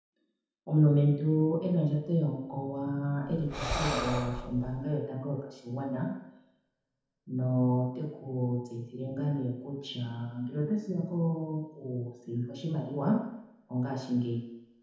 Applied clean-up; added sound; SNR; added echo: none; Breathing; 4 dB; reverberation time 1.0 s.